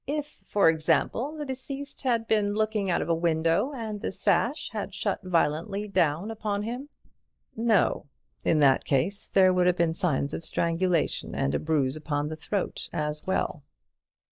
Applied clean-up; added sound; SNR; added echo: neural mask model Resemble Enhance denoiser.